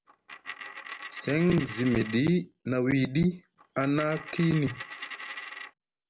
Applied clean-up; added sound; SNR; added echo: none; Coin (dropping); 13 dB; none.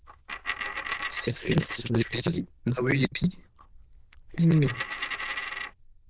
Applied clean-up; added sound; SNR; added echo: neural diffusion model UNIVERSE++.